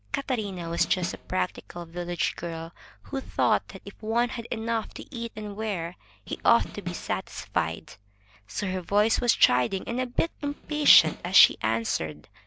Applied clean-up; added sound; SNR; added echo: none; Snare drum; 13 dB; none.